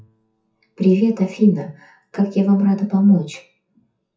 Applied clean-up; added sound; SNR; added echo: classical method WPE with log-MMSE.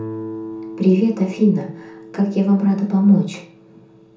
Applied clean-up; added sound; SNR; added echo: none; Guitar; 15 dB; reverberation time 0.6 s.